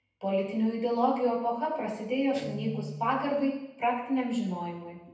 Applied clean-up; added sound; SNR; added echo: none; Guitar; 17 dB; reverberation time 0.9 s.